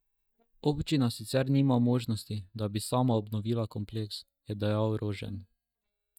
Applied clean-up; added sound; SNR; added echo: neural mask model DeepFilterNet 3.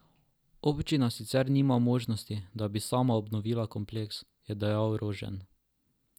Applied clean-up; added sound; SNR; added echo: none; none; none; none.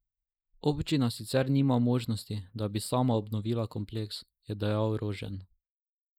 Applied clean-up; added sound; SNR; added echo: neural mask model Resemble Enhance denoiser.